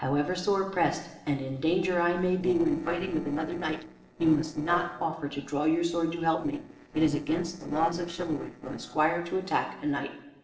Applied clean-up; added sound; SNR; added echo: neural separator model SepFormer DNS4.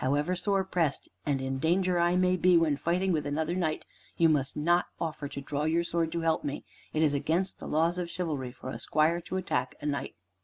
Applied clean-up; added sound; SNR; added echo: none; none; none; none.